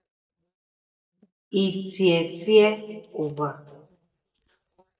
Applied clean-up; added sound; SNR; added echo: neural mask model DeepFilterNet 3.